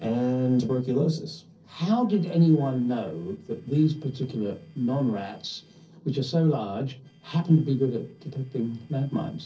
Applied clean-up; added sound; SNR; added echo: neural separator model SepFormer DNS4.